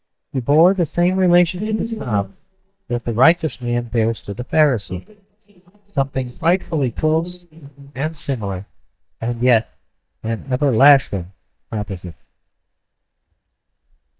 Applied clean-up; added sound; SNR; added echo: neural mask model DeepFilterNet 3.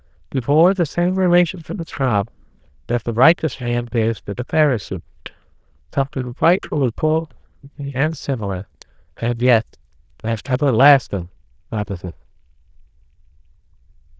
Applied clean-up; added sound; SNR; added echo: neural diffusion model UNIVERSE++.